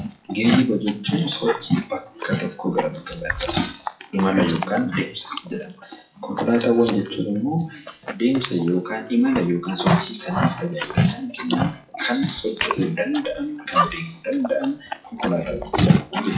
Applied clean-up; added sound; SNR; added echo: classical method WPE with log-MMSE.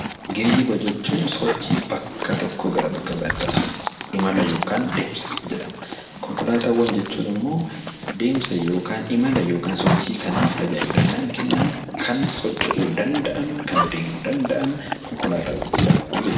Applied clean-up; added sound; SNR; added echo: none; Livestock, farm animals, working animals; 2 dB; reverberation time 1.1 s.